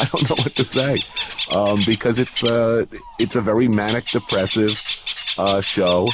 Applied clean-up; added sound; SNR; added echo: none; Bird; 9 dB; none.